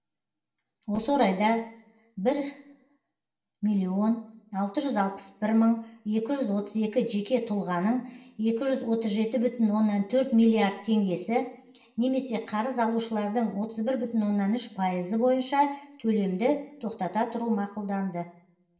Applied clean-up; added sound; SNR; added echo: none; none; none; reverberation time 0.6 s.